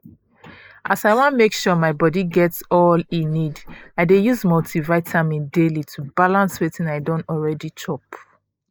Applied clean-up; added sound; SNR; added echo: neural mask model Resemble Enhance denoiser.